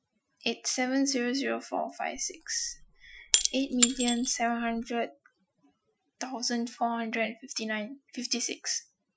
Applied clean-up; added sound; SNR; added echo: classical method Wiener filter.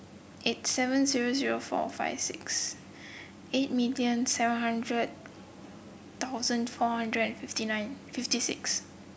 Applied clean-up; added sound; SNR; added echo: none; none; none; none.